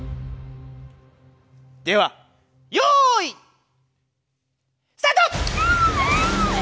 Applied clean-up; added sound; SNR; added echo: none; none; none; none.